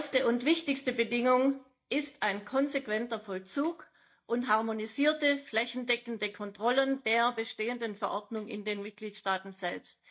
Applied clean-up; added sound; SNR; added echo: neural mask model DeepFilterNet 3.